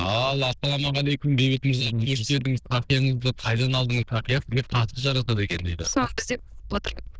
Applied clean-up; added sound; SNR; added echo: neural diffusion model UNIVERSE++.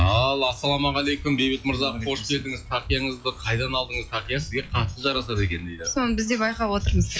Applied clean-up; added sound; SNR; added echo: classical method log-MMSE.